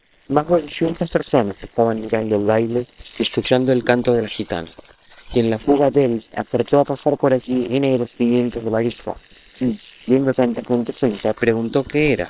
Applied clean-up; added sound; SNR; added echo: neural separator model SepFormer WHAM!.